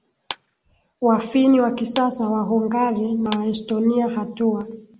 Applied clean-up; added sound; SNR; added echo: none; Clapping; 18 dB; none.